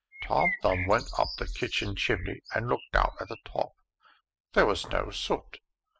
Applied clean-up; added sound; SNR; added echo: classical method spectral subtraction.